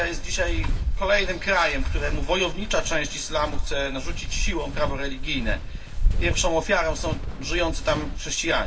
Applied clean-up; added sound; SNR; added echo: none; Walk, footsteps; 0 dB; reverberation time 0.2 s.